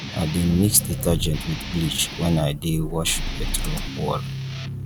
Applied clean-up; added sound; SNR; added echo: none; Guitar + Motor vehicle (road); 5 dB; none.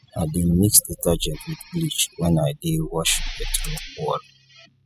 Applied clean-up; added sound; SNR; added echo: classical method spectral subtraction.